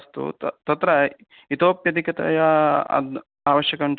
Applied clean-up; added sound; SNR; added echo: none; none; none; none.